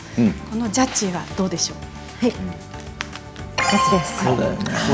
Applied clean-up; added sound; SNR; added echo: none; none; none; none.